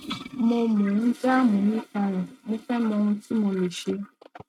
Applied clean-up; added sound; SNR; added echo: neural mask model RNNoise.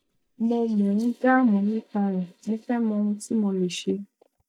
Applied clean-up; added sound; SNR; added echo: neural mask model DeepFilterNet 3.